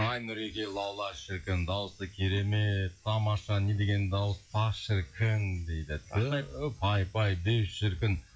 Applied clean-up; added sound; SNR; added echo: classical method log-MMSE.